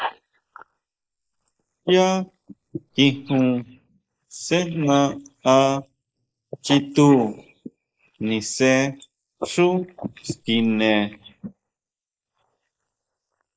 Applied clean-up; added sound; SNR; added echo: neural mask model Resemble Enhance denoiser.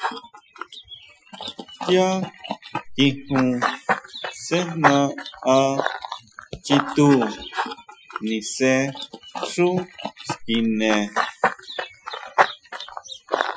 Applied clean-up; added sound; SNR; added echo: classical method Wiener filter.